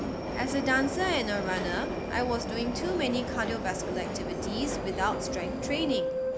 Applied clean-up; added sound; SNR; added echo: none; Subway, metro, underground; 1 dB; none.